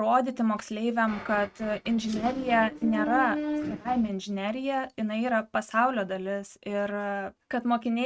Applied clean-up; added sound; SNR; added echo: neural mask model RNNoise.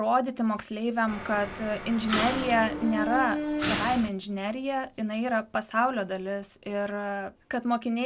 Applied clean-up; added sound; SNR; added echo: none; Mechanisms; 3 dB; none.